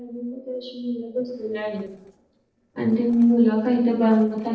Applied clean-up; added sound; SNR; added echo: neural separator model SepFormer DNS4.